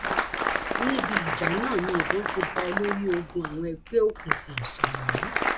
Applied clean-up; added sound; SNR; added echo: none; Applause; -1 dB; none.